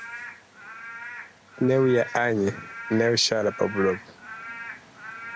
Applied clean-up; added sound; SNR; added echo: none; Rain / Frog; 13 dB; none.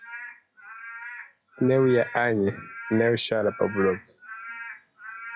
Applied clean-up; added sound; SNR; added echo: classical method log-MMSE.